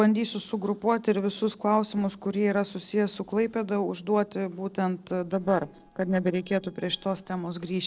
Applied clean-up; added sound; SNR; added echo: neural separator model SepFormer DNS4.